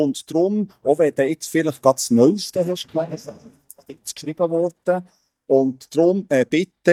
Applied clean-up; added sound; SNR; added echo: neural mask model DeepFilterNet 3.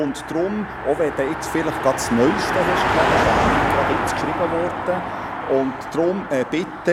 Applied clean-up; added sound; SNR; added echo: none; Car passing by; 0 dB; none.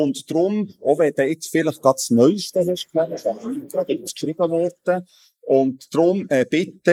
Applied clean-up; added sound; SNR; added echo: neural mask model Resemble Enhance denoiser.